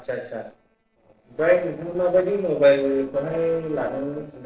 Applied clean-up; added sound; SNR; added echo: neural separator model SepFormer DNS4.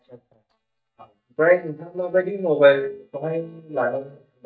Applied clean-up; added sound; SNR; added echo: neural mask model DeepFilterNet 3.